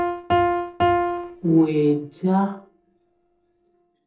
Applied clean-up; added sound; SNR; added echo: neural separator model SepFormer DNS4.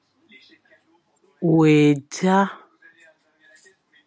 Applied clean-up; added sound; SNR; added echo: none; none; none; none.